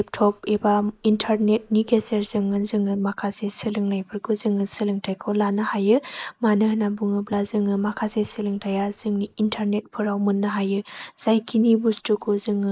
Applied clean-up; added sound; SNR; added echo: neural mask model Resemble Enhance denoiser.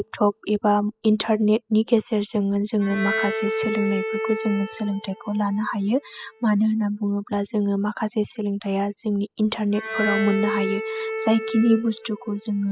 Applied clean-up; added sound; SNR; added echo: classical method spectral subtraction.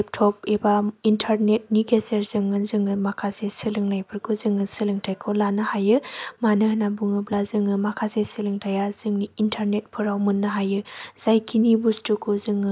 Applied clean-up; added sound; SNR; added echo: none; none; none; none.